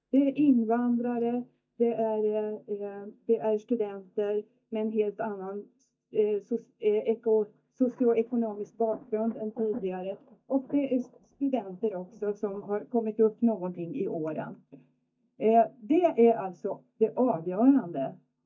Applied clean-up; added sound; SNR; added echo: neural mask model DeepFilterNet 3.